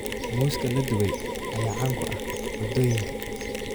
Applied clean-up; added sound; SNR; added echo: none; Mechanisms; 3 dB; none.